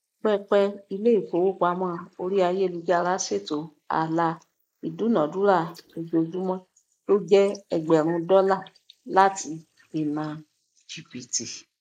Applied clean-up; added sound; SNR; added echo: neural mask model Resemble Enhance denoiser.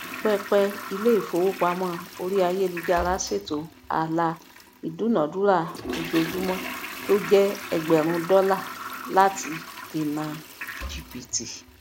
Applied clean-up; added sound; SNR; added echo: none; Toilet flush; 12 dB; none.